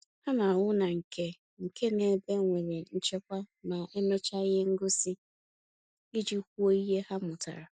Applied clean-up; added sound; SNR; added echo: neural mask model DeepFilterNet 3.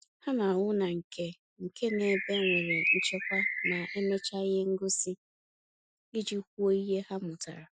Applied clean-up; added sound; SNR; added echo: classical method Wiener filter.